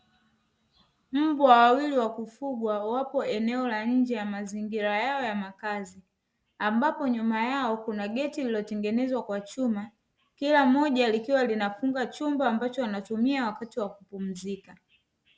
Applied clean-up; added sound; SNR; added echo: none; none; none; none.